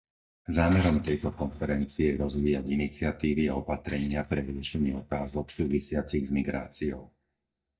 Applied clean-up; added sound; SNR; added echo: neural mask model DeepFilterNet 3.